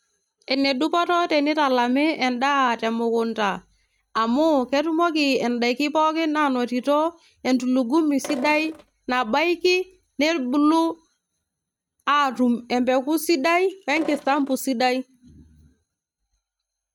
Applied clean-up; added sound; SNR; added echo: neural mask model RNNoise.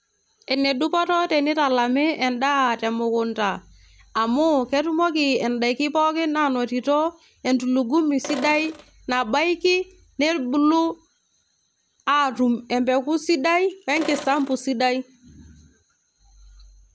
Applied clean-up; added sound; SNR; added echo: none; Sink (filling or washing); 13 dB; none.